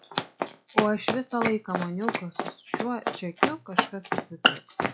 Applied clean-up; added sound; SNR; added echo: classical method log-MMSE.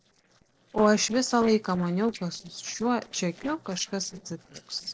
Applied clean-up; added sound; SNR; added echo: neural separator model SepFormer DNS4.